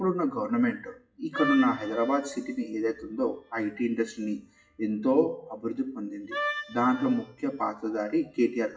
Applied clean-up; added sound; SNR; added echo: classical method WPE with log-MMSE.